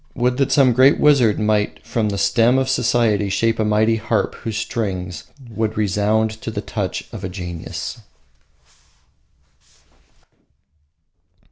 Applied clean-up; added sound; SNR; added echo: none; none; none; none.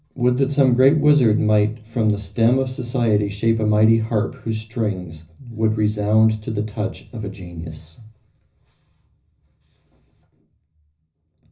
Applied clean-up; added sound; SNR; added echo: none; none; none; reverberation time 0.4 s.